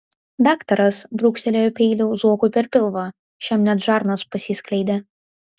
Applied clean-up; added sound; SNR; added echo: none; none; none; none.